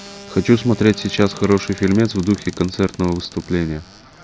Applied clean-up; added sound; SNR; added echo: none; Alarm + Squeak / Cupboard open or close; 19 dB; none.